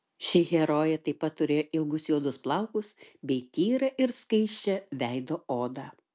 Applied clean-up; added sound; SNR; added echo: none; none; none; none.